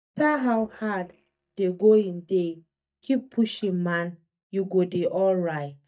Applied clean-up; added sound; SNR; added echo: neural mask model DeepFilterNet 3.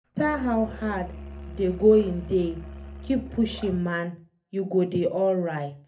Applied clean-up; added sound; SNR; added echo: none; Musical instrument; 14 dB; reverberation time 0.3 s.